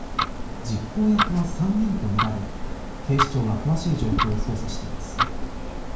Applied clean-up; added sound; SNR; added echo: none; Tick-tock; 1 dB; reverberation time 0.6 s.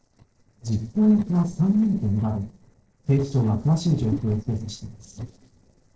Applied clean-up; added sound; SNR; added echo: neural separator model SepFormer DNS4.